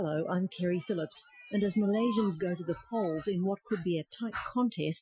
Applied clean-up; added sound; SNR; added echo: classical method Wiener filter.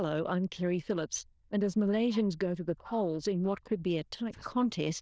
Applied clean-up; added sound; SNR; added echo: neural diffusion model UNIVERSE++.